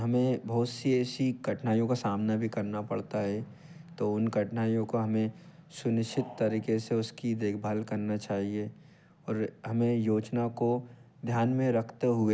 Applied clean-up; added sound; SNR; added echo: none; none; none; none.